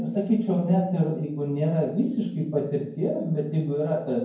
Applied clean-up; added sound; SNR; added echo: none; none; none; reverberation time 0.9 s.